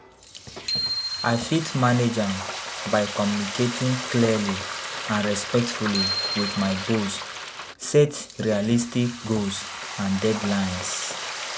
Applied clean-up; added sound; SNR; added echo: none; Frying (food) + Bicycle bell; 6 dB; none.